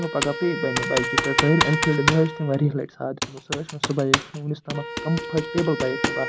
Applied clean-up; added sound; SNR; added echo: none; Computer keyboard + Wind instrument, woodwind instrument; 2 dB; none.